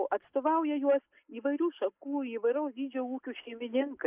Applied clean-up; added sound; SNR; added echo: neural mask model Resemble Enhance denoiser.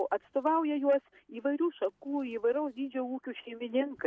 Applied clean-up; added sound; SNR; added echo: none; none; none; none.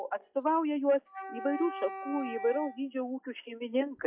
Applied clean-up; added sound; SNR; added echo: classical method log-MMSE.